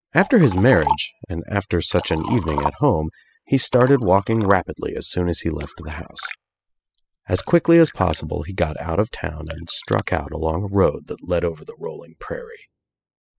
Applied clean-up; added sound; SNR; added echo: classical method spectral subtraction.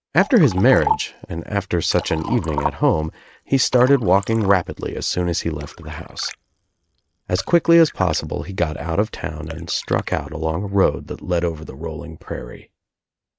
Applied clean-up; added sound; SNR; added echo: neural mask model RNNoise.